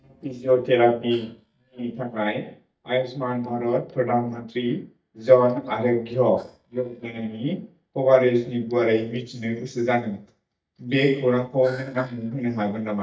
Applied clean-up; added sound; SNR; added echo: neural mask model DeepFilterNet 3.